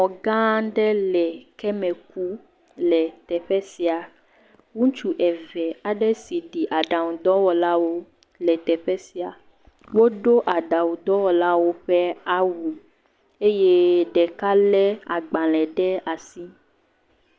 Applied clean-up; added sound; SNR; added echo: none; none; none; none.